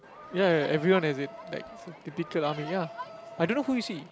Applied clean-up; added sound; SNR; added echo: none; Crowd; 13 dB; none.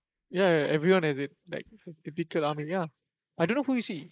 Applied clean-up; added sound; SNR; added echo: neural mask model Resemble Enhance denoiser.